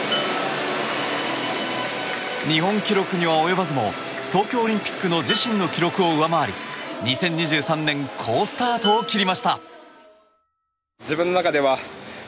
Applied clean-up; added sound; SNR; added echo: none; Dishes, pots, and pans; 14 dB; none.